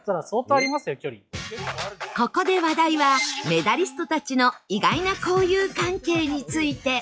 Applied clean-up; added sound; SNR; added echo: classical method log-MMSE.